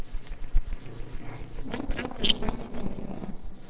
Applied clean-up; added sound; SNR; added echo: neural separator model SepFormer DNS4.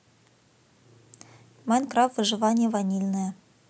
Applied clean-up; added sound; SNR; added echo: none; none; none; none.